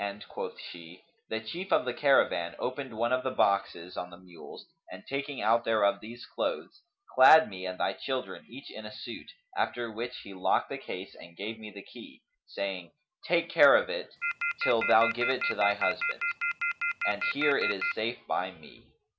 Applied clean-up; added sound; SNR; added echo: none; Telephone; 1 dB; none.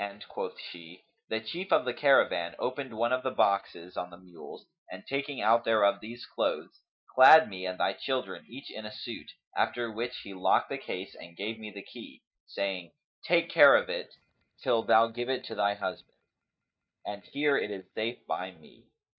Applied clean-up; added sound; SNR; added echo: neural mask model DeepFilterNet 3.